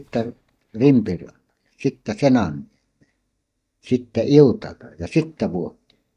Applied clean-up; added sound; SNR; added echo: neural mask model DeepFilterNet 3.